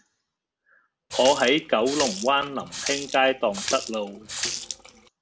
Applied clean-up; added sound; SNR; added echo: none; Water tap, faucet; 8 dB; none.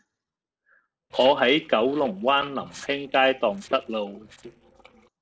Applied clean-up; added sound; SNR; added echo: neural separator model SepFormer DNS4.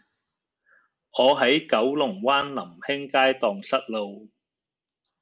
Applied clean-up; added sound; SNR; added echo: none; none; none; none.